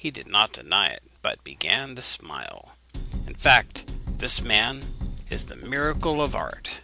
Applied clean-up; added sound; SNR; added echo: none; Drum kit; 6 dB; none.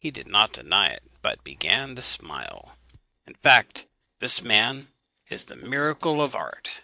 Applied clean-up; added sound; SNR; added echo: neural mask model DeepFilterNet 3.